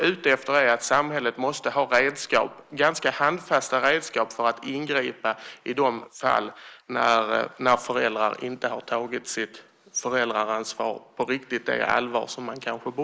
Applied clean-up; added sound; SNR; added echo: neural mask model Resemble Enhance denoiser.